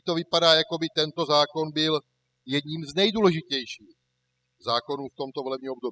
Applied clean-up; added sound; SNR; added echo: classical method spectral subtraction.